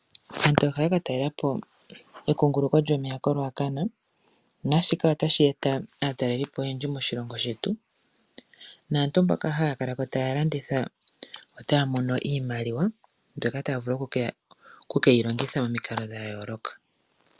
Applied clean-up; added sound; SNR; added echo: none; none; none; none.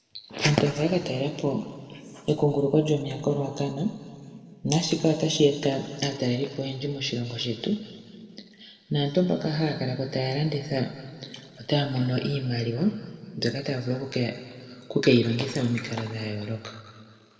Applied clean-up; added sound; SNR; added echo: none; none; none; reverberation time 2.1 s.